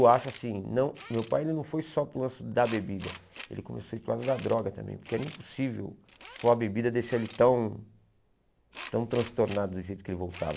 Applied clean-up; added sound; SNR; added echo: none; Tools; 17 dB; none.